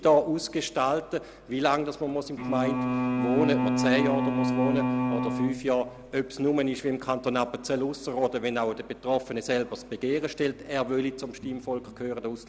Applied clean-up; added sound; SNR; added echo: none; Bowed string instrument; -1 dB; none.